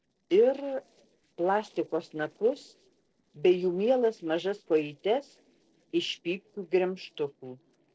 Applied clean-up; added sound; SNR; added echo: neural separator model SepFormer DNS4.